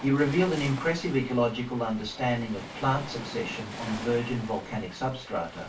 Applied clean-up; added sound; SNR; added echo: none; Waves, surf; 13 dB; reverberation time 0.2 s.